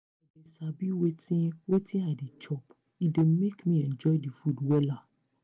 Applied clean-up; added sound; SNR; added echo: none; none; none; none.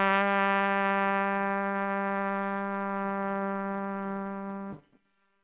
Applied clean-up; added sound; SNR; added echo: neural separator model SepFormer WHAMR!.